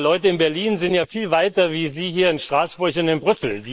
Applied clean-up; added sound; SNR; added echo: neural mask model Resemble Enhance denoiser.